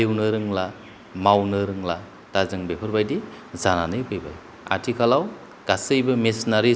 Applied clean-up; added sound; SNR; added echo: none; none; none; none.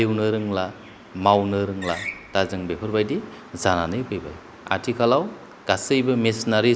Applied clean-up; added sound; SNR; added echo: none; Screech; 15 dB; none.